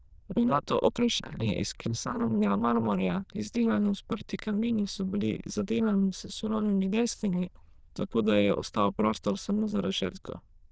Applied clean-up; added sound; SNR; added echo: neural diffusion model UNIVERSE++.